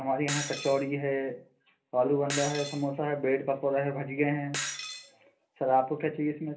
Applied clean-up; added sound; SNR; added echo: none; Shatter; 11 dB; reverberation time 0.3 s.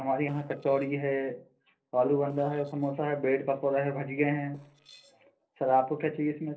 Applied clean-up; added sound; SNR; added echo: neural separator model SepFormer DNS4.